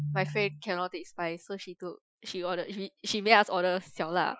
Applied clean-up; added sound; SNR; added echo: classical method Wiener filter.